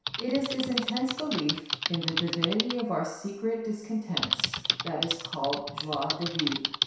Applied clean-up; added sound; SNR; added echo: none; Typing; 2 dB; reverberation time 0.7 s.